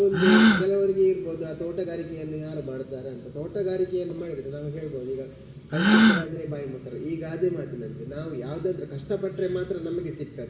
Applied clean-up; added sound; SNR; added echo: none; Gasp; 0 dB; reverberation time 1.0 s.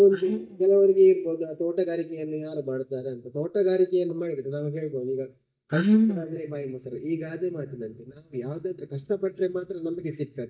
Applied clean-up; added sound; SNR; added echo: neural mask model DeepFilterNet 3.